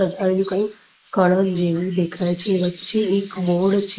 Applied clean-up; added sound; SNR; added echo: neural mask model Resemble Enhance denoiser.